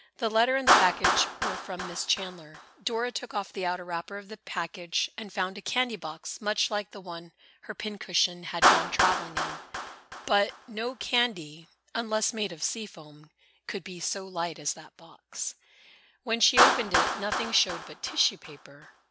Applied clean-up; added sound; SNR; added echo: none; Clapping; 1 dB; none.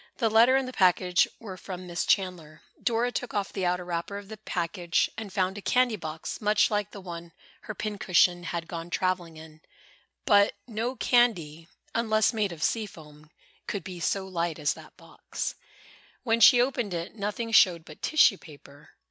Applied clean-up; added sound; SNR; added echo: none; none; none; none.